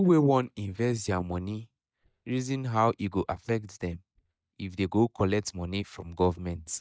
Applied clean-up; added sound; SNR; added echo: neural mask model DeepFilterNet 3.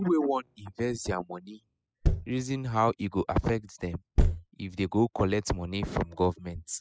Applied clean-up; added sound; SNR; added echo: classical method spectral subtraction.